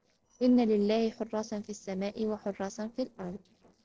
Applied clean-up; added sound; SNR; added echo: neural separator model SepFormer DNS4.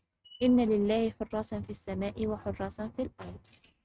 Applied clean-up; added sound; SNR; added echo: neural mask model RNNoise.